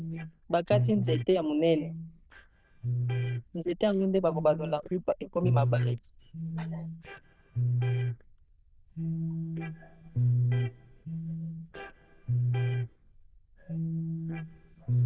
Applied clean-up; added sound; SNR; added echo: neural diffusion model UNIVERSE++.